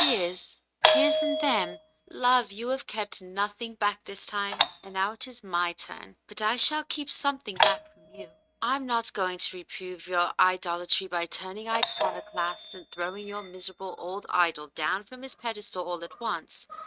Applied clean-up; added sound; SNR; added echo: neural mask model RNNoise.